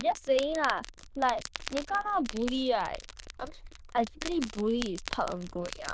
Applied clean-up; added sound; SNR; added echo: neural diffusion model UNIVERSE++.